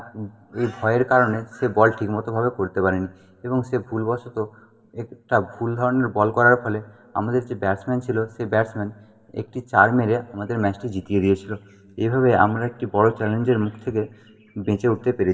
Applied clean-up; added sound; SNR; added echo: none; none; none; reverberation time 0.9 s.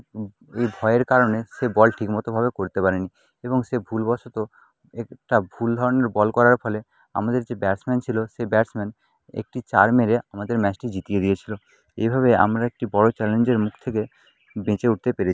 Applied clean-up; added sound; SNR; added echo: none; none; none; none.